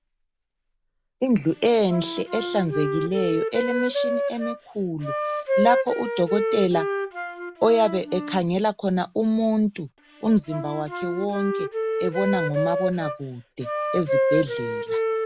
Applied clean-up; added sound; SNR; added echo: none; Wind instrument, woodwind instrument; 4 dB; none.